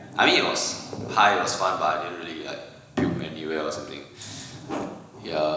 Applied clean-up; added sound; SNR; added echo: none; none; none; reverberation time 1.0 s.